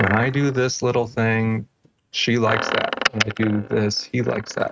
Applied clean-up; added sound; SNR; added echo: neural mask model RNNoise.